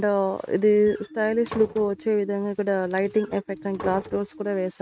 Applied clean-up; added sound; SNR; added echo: neural mask model RNNoise.